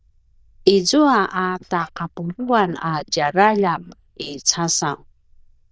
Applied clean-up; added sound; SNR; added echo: neural diffusion model UNIVERSE++.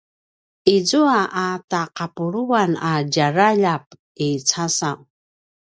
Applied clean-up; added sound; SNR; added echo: none; none; none; none.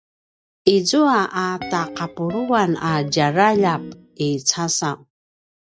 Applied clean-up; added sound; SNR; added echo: none; Guitar; 15 dB; none.